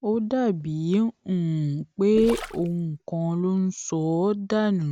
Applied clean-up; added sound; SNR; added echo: none; Gurgling; 14 dB; none.